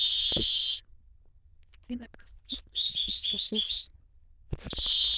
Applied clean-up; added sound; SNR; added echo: neural diffusion model UNIVERSE++.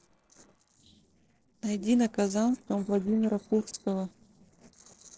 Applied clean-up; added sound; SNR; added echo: neural separator model SepFormer DNS4.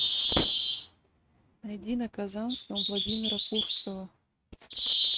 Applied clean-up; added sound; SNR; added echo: neural mask model RNNoise.